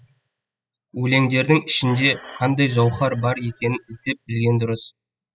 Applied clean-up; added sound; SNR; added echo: classical method spectral subtraction.